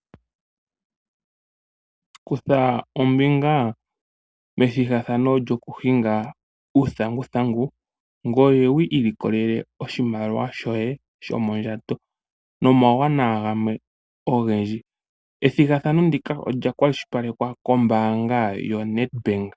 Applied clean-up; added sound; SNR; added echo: none; none; none; none.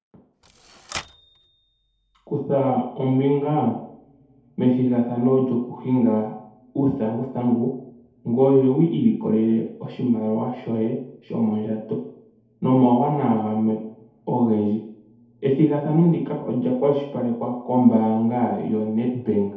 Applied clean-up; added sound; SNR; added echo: none; Typewriter; 20 dB; reverberation time 0.8 s.